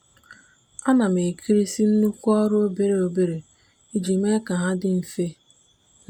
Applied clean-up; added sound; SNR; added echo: none; none; none; none.